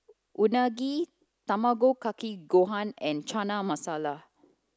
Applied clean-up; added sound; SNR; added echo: none; none; none; none.